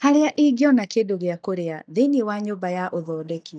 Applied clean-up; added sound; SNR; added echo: neural mask model DeepFilterNet 3.